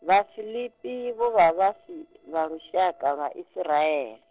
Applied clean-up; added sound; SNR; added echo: neural separator model SepFormer DNS4.